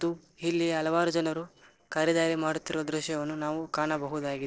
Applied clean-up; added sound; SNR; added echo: neural separator model SepFormer DNS4.